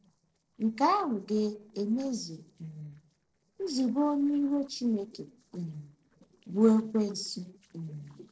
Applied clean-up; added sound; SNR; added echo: neural separator model SepFormer DNS4.